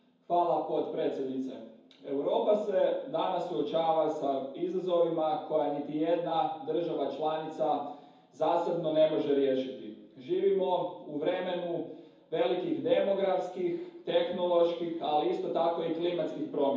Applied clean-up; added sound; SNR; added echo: none; none; none; reverberation time 0.9 s.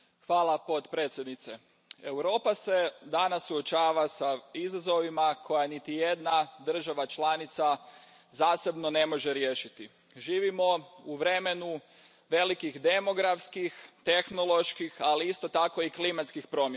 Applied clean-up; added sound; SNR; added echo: none; none; none; none.